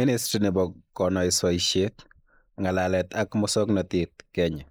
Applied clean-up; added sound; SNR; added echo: neural mask model Resemble Enhance denoiser.